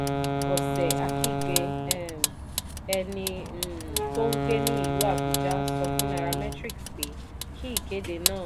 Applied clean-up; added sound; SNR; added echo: none; Wind instrument, woodwind instrument + Vehicle; -5 dB; none.